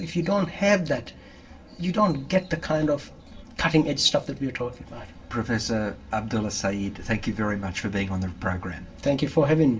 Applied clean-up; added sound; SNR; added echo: none; none; none; reverberation time 0.2 s.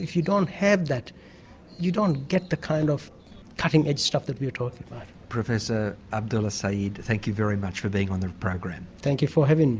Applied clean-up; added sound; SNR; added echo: none; none; none; none.